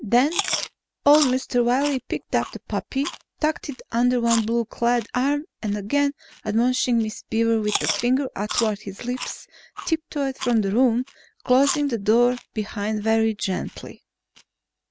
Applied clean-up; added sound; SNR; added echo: none; Chewing, mastication; 12 dB; none.